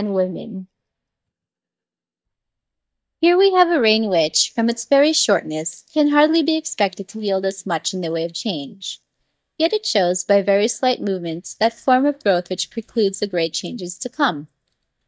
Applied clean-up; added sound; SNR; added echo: neural mask model DeepFilterNet 3.